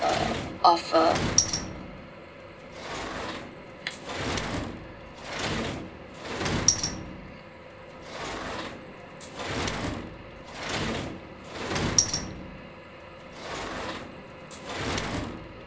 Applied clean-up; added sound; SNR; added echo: none; Sliding door; -2 dB; reverberation time 0.2 s.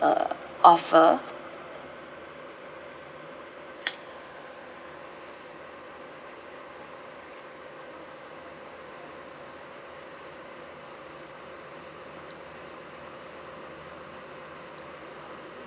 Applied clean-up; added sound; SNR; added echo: none; none; none; none.